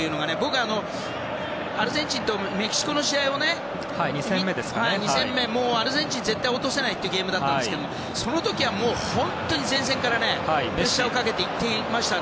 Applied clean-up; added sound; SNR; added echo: none; none; none; none.